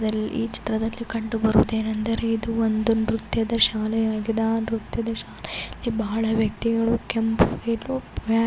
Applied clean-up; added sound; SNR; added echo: none; none; none; none.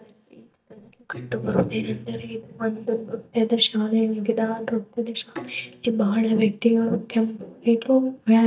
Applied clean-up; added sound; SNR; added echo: neural mask model DeepFilterNet 3.